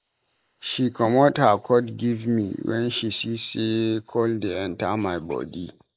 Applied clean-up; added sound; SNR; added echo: neural mask model Resemble Enhance denoiser.